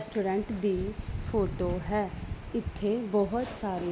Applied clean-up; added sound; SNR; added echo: none; none; none; none.